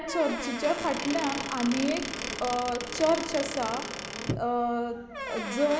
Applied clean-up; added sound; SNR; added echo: none; Squeak / Wood; 7 dB; none.